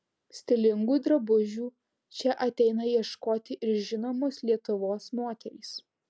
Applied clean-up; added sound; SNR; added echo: none; none; none; none.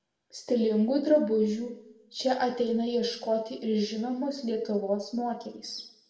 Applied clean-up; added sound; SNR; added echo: none; none; none; reverberation time 0.6 s.